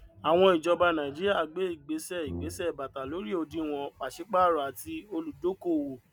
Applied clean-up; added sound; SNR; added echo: none; Brass instrument; 13 dB; none.